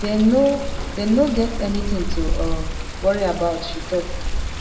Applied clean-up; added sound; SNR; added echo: none; Water; 3 dB; reverberation time 1.2 s.